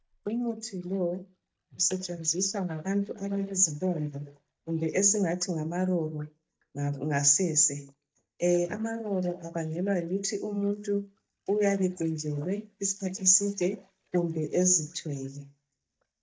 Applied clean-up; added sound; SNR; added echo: neural mask model DeepFilterNet 3.